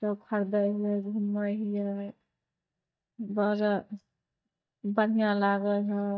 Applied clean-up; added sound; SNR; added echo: neural mask model DeepFilterNet 3.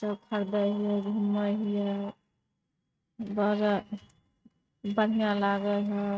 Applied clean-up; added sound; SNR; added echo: neural mask model RNNoise.